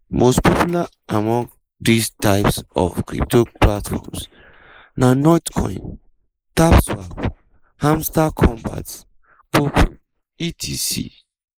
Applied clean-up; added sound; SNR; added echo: neural mask model Resemble Enhance denoiser.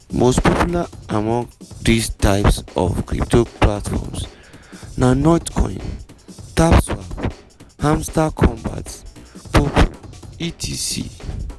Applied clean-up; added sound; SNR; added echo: none; Drum / Drum kit; 20 dB; none.